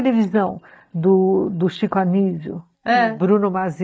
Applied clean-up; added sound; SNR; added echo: neural mask model DeepFilterNet 3.